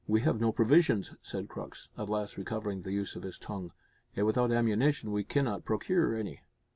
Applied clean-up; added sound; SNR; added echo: none; none; none; none.